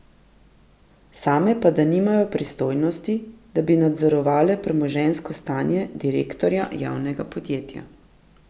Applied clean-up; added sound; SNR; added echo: none; none; none; none.